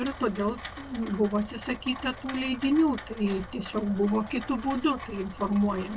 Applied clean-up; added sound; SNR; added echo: none; Rain; 14 dB; none.